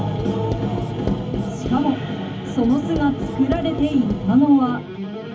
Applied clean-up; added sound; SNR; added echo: none; Writing; 12 dB; reverberation time 0.3 s.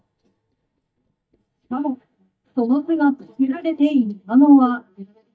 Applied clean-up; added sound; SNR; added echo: neural mask model DeepFilterNet 3.